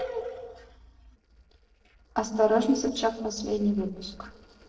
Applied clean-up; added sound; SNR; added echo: neural separator model SepFormer DNS4.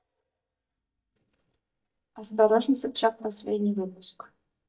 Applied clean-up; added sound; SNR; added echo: neural mask model DeepFilterNet 3.